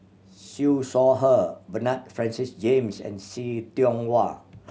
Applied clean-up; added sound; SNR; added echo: none; none; none; none.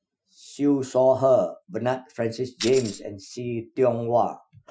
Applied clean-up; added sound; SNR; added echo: classical method Wiener filter.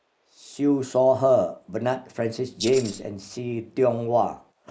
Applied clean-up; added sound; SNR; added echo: neural mask model Resemble Enhance denoiser.